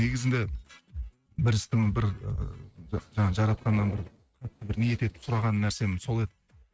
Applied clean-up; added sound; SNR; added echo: neural mask model RNNoise.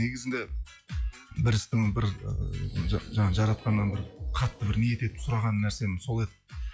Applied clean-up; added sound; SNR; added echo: classical method log-MMSE.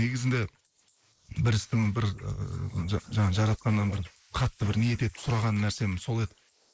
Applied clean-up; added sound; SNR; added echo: neural mask model Resemble Enhance denoiser.